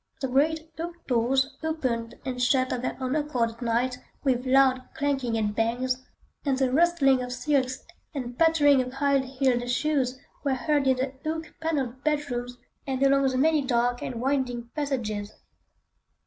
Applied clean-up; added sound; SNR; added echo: none; none; none; none.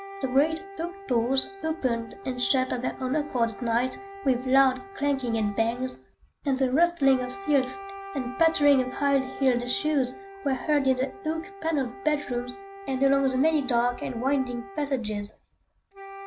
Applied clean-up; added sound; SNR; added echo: none; Wind instrument, woodwind instrument; 15 dB; none.